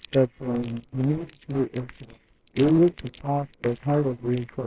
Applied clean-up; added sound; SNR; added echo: neural separator model SepFormer WHAMR!.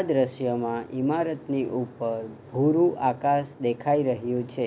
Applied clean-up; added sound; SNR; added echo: none; none; none; none.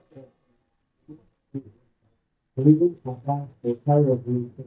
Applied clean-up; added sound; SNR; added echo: neural mask model DeepFilterNet 3.